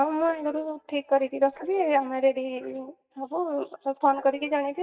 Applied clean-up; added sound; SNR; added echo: neural mask model DeepFilterNet 3.